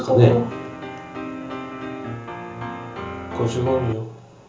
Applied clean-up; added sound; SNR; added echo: none; Piano; 8 dB; reverberation time 0.8 s.